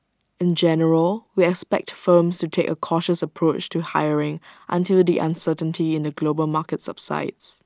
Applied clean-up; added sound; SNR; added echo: none; none; none; none.